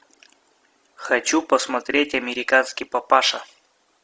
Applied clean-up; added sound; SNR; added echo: none; none; none; none.